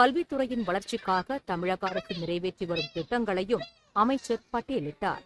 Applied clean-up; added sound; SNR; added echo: neural mask model RNNoise.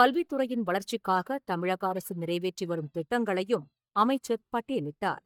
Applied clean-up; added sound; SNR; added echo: neural mask model DeepFilterNet 3.